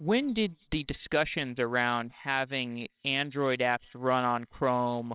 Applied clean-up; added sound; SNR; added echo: neural separator model SepFormer WHAMR!.